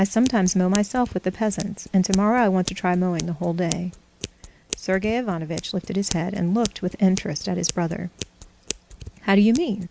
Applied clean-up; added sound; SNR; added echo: none; Scissors; 14 dB; none.